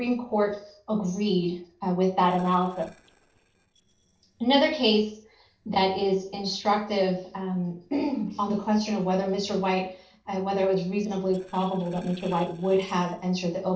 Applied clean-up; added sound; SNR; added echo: neural separator model SepFormer DNS4.